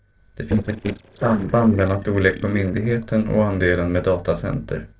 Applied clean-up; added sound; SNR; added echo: neural separator model SepFormer DNS4.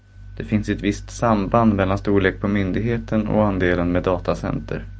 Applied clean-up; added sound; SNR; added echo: none; none; none; none.